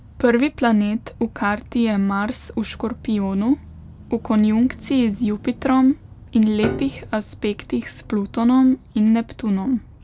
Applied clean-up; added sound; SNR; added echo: none; Piano; 10 dB; none.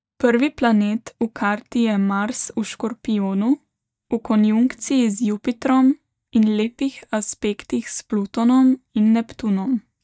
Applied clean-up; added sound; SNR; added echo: neural mask model DeepFilterNet 3.